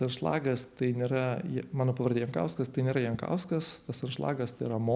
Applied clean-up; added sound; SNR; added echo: none; none; none; none.